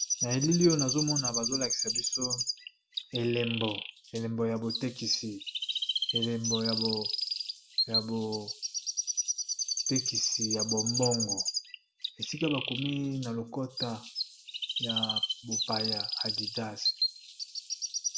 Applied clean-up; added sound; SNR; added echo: none; Chirp, tweet; 0 dB; none.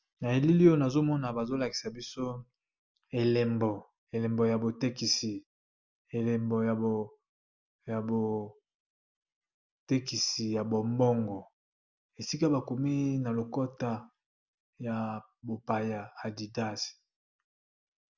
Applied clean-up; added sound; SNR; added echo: none; none; none; none.